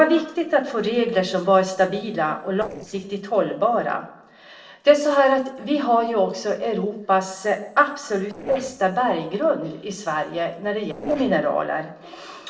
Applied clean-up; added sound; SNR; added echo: neural separator model SepFormer DNS4.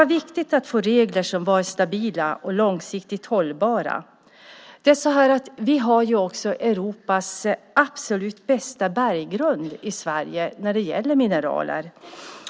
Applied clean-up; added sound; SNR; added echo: none; none; none; none.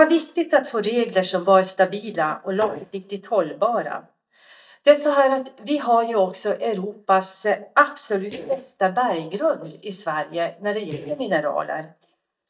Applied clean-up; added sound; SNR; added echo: neural mask model DeepFilterNet 3.